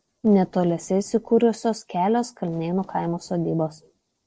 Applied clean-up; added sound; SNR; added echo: neural separator model SepFormer DNS4.